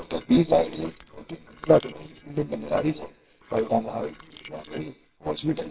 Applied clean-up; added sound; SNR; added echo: neural separator model SepFormer WHAMR!.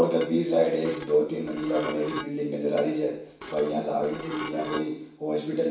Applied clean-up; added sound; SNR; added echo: none; Dishes, pots, and pans / Glass; 14 dB; reverberation time 0.7 s.